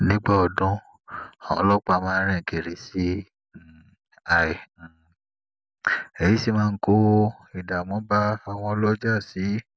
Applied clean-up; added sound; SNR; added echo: none; none; none; none.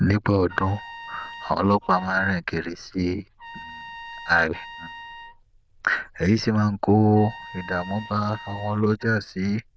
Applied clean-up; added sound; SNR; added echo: neural diffusion model UNIVERSE++.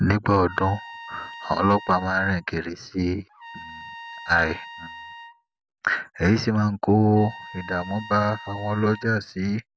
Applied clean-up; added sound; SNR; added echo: none; Trumpet; 17 dB; none.